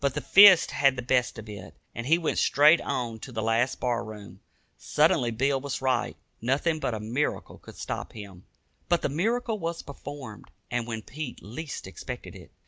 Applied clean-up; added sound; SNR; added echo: none; none; none; none.